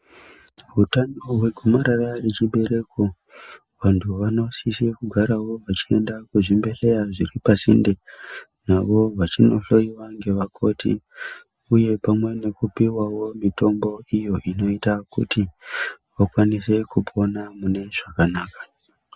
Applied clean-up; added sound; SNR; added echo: none; none; none; none.